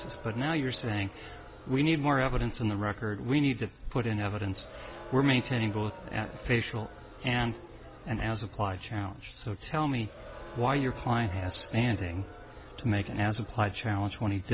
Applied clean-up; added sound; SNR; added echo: none; Crowd; 18 dB; none.